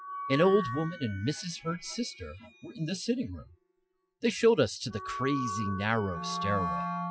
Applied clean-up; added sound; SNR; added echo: classical method Wiener filter.